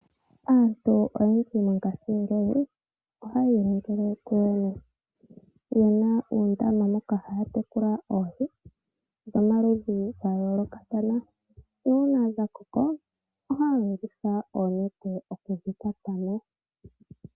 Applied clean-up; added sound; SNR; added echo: none; none; none; none.